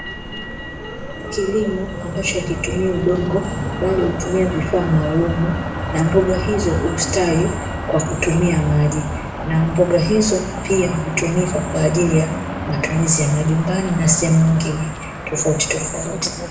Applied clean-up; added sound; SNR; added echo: none; Motor vehicle (road); 7 dB; reverberation time 0.8 s.